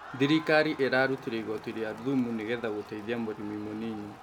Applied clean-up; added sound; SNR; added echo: none; Crowd; 16 dB; none.